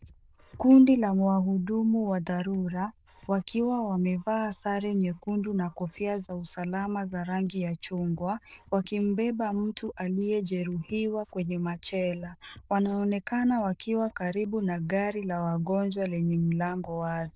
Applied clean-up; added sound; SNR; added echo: neural diffusion model UNIVERSE++.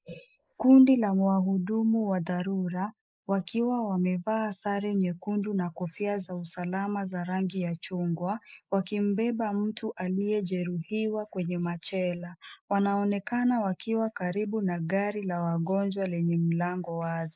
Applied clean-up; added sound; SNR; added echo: neural mask model Resemble Enhance denoiser.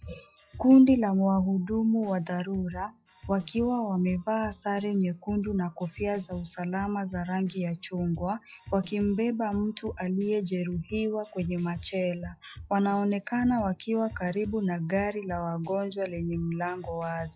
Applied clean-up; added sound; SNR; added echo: classical method log-MMSE.